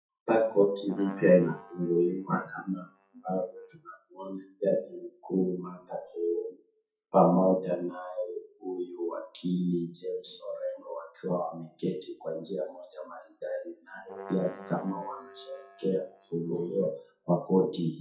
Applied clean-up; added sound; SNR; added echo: classical method WPE with log-MMSE.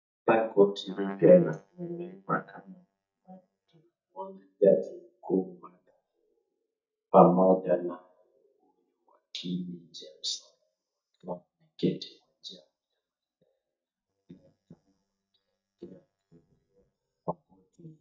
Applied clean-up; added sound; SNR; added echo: neural mask model DeepFilterNet 3.